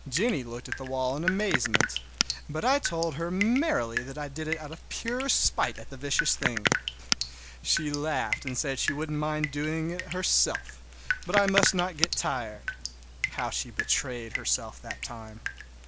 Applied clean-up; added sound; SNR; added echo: none; Drip; 4 dB; none.